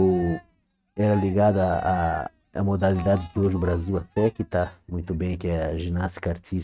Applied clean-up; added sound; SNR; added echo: neural mask model RNNoise.